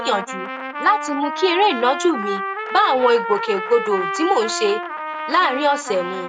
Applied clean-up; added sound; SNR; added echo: none; Trumpet; 7 dB; none.